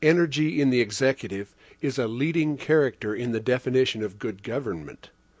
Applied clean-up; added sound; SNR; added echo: none; none; none; none.